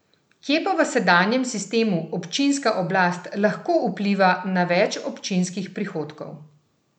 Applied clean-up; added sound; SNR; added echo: none; none; none; none.